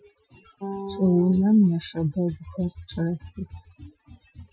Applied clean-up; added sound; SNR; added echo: classical method Wiener filter.